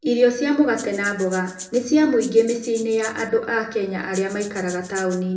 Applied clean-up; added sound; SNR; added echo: none; Rattle (instrument); 18 dB; reverberation time 0.6 s.